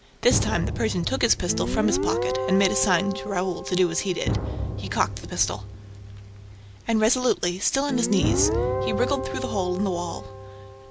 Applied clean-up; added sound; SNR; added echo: none; Guitar + Drum; 3 dB; none.